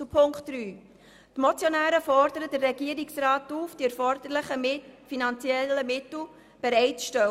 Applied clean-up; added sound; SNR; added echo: none; none; none; none.